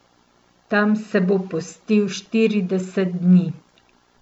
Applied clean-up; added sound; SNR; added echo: none; none; none; none.